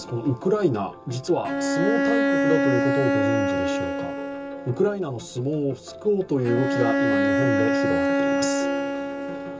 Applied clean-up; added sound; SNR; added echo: none; Bowed string instrument; -2 dB; reverberation time 0.2 s.